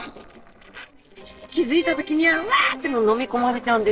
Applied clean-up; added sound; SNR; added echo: neural separator model SepFormer DNS4.